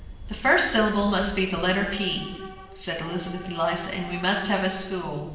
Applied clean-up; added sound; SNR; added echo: none; Subway, metro, underground / Train; 14 dB; reverberation time 1.0 s.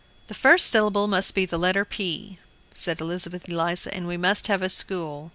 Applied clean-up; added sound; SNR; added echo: none; none; none; none.